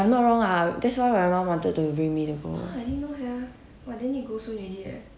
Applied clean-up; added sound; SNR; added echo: none; none; none; none.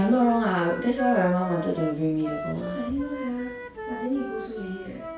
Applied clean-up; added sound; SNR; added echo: none; Wind instrument, woodwind instrument; 9 dB; reverberation time 0.3 s.